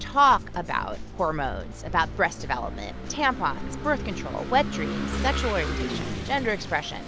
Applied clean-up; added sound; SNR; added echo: none; Engine / Vehicle; 6 dB; none.